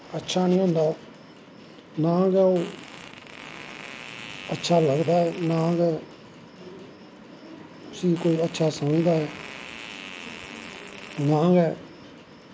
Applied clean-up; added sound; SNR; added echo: none; Fart; 17 dB; none.